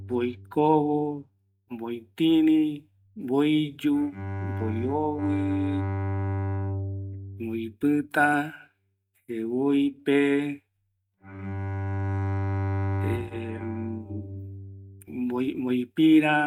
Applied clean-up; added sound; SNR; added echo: neural mask model RNNoise.